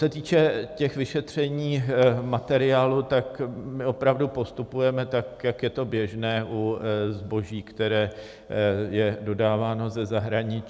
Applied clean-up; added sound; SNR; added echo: none; none; none; none.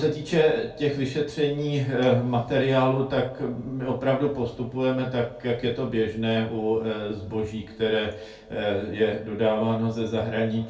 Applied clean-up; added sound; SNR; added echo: none; none; none; reverberation time 0.2 s.